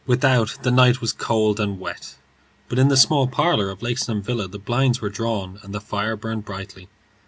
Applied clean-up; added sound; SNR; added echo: none; none; none; none.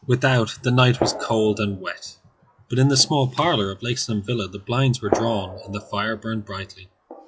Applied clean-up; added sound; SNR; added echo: classical method log-MMSE.